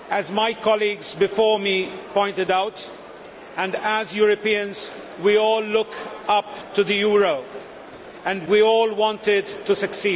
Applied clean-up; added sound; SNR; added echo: none; none; none; none.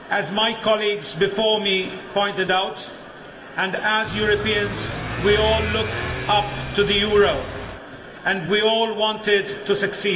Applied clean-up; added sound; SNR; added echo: none; Motorcycle / Accelerating, revving, vroom; 7 dB; reverberation time 1.9 s.